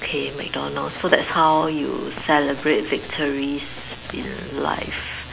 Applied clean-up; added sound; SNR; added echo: none; Writing; 18 dB; none.